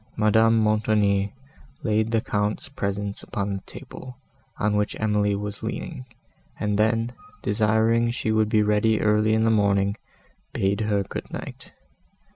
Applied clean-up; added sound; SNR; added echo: none; none; none; none.